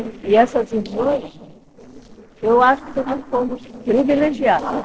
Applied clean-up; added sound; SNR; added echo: neural separator model SepFormer DNS4.